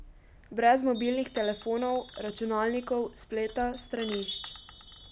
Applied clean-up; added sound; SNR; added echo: none; Chime; 3 dB; none.